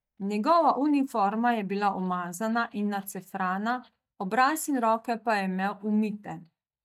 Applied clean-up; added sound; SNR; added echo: neural mask model DeepFilterNet 3.